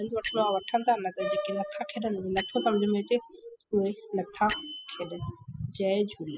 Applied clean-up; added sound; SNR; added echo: classical method spectral subtraction.